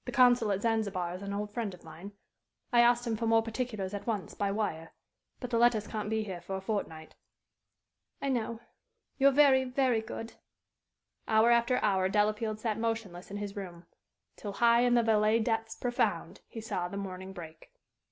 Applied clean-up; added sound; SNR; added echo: none; none; none; none.